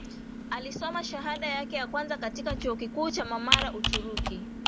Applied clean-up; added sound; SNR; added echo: none; Computer keyboard; -1 dB; none.